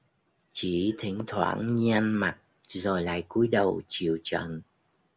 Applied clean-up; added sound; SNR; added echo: none; none; none; none.